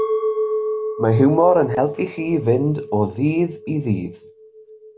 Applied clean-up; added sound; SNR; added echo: none; Chink, clink; 6 dB; none.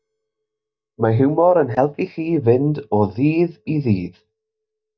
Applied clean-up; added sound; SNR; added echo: neural mask model DeepFilterNet 3.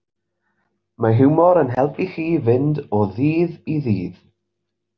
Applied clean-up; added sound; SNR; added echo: none; none; none; none.